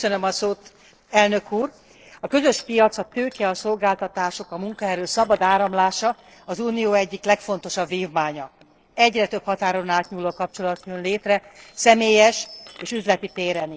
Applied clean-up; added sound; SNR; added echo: neural separator model SepFormer DNS4.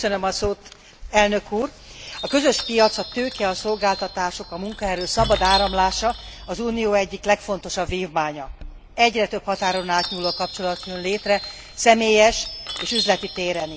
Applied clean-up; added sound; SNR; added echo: none; Chime; 11 dB; none.